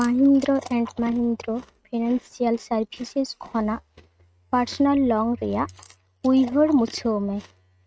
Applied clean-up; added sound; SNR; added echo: neural mask model RNNoise.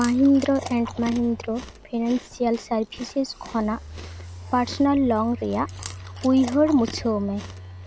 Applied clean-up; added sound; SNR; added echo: none; Chewing, mastication + Telephone; 14 dB; none.